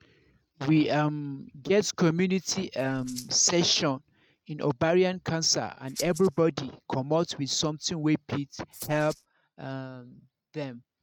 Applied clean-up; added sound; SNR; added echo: neural mask model RNNoise.